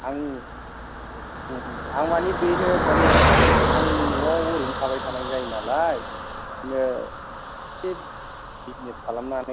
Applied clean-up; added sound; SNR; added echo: none; Car passing by; -3 dB; none.